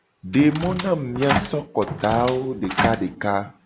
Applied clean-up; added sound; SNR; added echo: none; Door; 5 dB; none.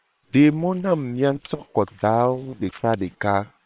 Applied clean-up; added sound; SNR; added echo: neural separator model SepFormer WHAM!.